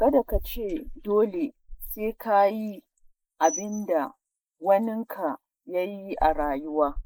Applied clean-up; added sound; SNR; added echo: neural mask model Resemble Enhance denoiser.